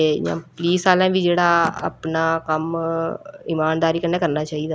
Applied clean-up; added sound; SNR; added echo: none; Telephone; 18 dB; none.